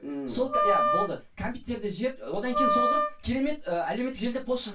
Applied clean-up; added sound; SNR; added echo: none; Wind instrument, woodwind instrument; -2 dB; reverberation time 0.2 s.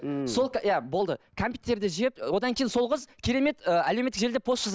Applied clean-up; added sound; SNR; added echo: none; none; none; none.